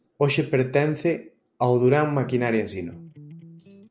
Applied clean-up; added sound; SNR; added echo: none; Electric guitar; 20 dB; none.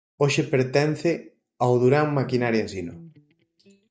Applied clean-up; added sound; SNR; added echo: neural mask model DeepFilterNet 3.